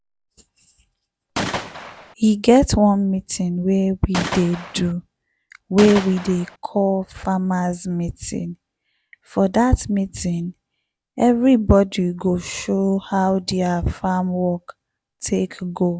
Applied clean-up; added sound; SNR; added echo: none; Gunshot, gunfire; 7 dB; none.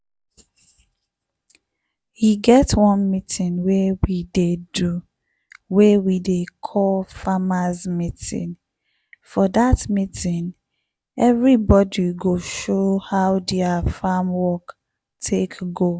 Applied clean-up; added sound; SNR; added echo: none; none; none; none.